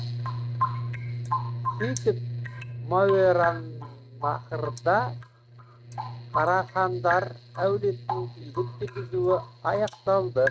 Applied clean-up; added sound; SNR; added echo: neural mask model RNNoise.